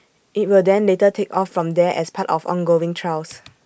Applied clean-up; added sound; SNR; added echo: none; none; none; none.